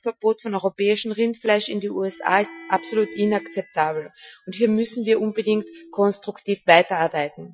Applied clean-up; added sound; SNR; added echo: classical method Wiener filter.